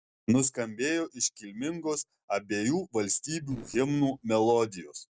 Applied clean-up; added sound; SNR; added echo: neural separator model SepFormer DNS4.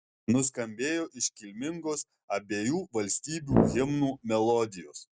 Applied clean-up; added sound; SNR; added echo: none; Brass instrument; -3 dB; none.